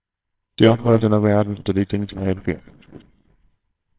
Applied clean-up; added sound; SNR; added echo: neural separator model SepFormer WHAMR!.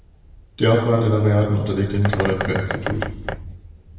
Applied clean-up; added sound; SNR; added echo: none; Bird; 10 dB; reverberation time 1.2 s.